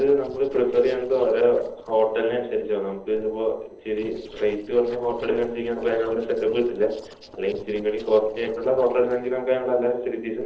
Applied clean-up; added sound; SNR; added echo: neural separator model SepFormer DNS4.